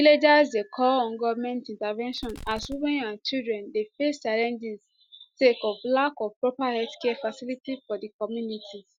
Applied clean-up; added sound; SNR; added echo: none; Fireworks; 16 dB; none.